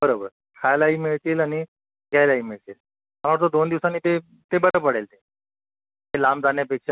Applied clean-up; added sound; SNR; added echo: none; none; none; none.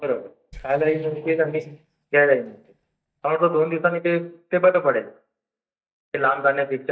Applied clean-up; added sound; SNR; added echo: neural mask model DeepFilterNet 3.